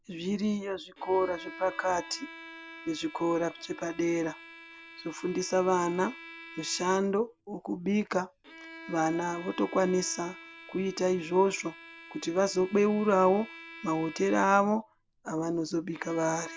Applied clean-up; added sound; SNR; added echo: none; Bowed string instrument; 18 dB; none.